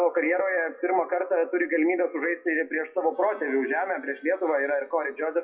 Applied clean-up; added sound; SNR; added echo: classical method WPE with log-MMSE.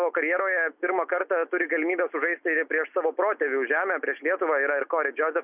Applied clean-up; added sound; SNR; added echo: none; none; none; none.